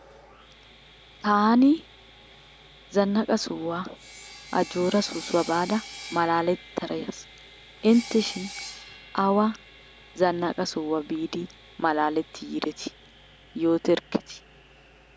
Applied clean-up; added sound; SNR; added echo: none; Sawing; 18 dB; none.